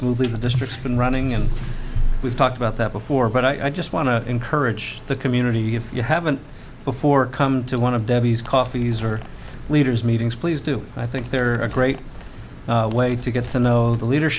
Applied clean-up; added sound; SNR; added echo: none; Animal; 15 dB; none.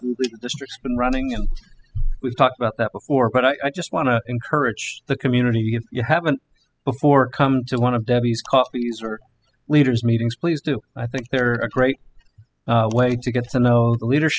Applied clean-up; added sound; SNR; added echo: classical method spectral subtraction.